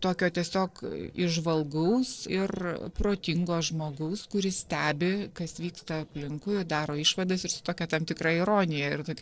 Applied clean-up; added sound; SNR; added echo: neural separator model SepFormer DNS4.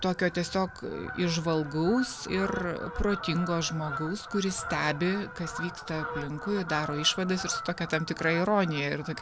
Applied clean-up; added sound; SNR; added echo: none; Fowl; 10 dB; none.